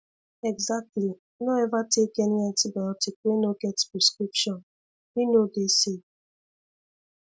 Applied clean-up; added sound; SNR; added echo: none; none; none; none.